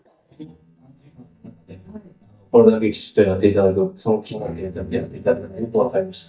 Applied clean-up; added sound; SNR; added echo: neural mask model DeepFilterNet 3.